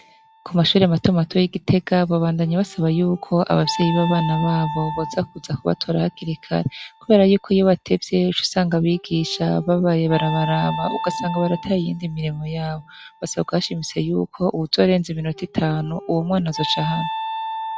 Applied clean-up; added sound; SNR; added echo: classical method log-MMSE.